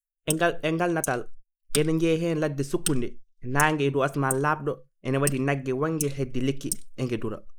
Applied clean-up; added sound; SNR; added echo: neural mask model Resemble Enhance denoiser.